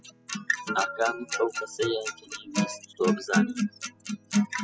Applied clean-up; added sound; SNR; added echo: classical method spectral subtraction.